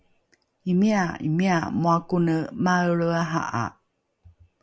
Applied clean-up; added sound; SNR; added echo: none; none; none; none.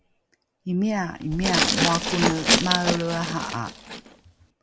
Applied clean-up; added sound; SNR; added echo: none; Glass; -2 dB; none.